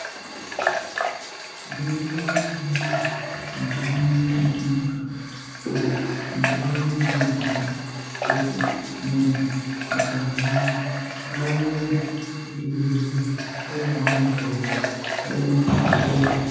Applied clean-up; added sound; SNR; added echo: none; Water tap, faucet / Water; 5 dB; reverberation time 2.1 s.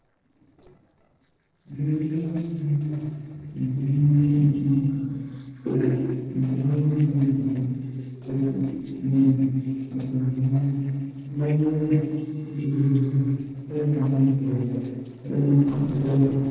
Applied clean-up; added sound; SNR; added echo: neural separator model SepFormer DNS4.